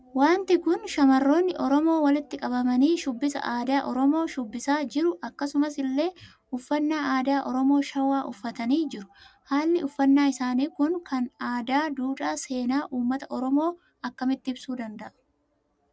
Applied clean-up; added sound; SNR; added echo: none; none; none; none.